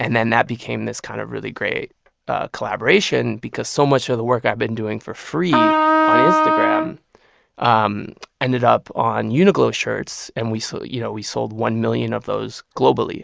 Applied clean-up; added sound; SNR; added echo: neural mask model RNNoise.